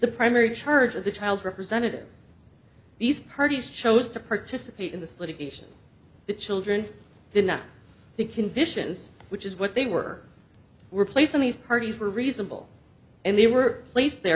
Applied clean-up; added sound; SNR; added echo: none; none; none; none.